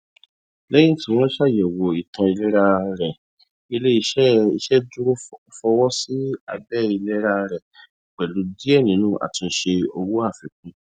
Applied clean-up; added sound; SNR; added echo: none; none; none; none.